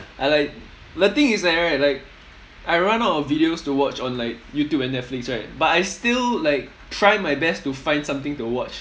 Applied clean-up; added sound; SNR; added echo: none; none; none; none.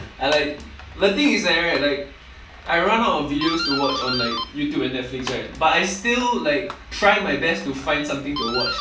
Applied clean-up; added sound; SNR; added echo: none; Doorbell; 10 dB; reverberation time 0.3 s.